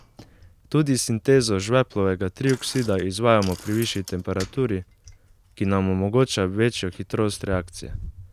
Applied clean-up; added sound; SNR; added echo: none; Bicycle; 18 dB; none.